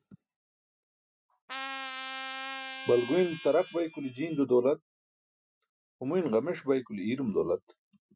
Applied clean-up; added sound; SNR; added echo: classical method Wiener filter.